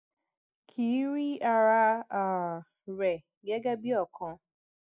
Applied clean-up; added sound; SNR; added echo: none; none; none; none.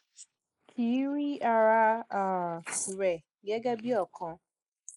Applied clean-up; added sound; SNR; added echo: neural mask model Resemble Enhance denoiser.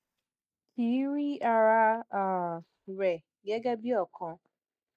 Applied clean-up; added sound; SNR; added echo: neural mask model DeepFilterNet 3.